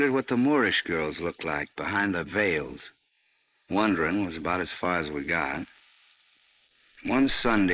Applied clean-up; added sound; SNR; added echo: neural mask model Resemble Enhance denoiser.